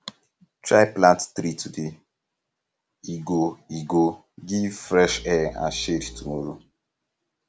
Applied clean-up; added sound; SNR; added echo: none; Bowed string instrument; 18 dB; none.